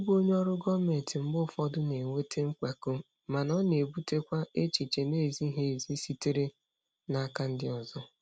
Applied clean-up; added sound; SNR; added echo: none; none; none; none.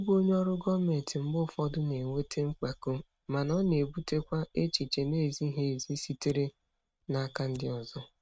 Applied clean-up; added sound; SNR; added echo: neural mask model RNNoise.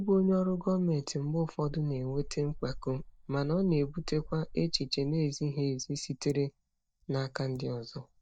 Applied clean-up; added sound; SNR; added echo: neural mask model DeepFilterNet 3.